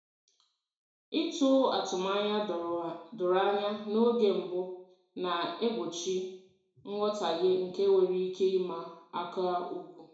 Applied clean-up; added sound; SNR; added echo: none; none; none; reverberation time 0.6 s.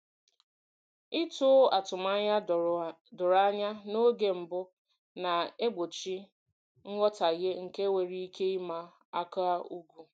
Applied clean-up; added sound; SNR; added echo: none; none; none; none.